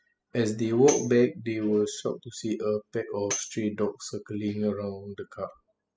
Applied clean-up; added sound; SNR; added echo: classical method spectral subtraction.